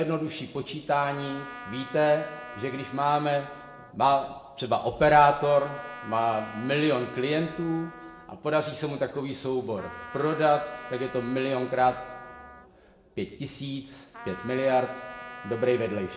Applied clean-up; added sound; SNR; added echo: none; Trumpet; 17 dB; reverberation time 0.7 s.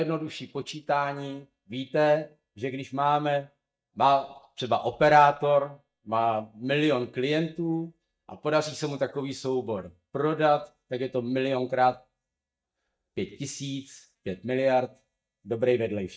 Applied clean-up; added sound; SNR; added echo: neural mask model DeepFilterNet 3.